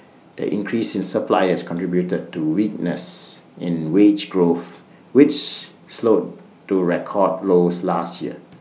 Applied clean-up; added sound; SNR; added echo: none; none; none; none.